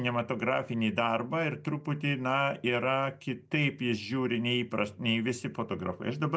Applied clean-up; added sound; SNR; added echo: none; none; none; none.